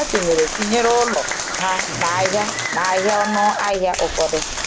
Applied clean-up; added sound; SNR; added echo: none; Applause; 4 dB; none.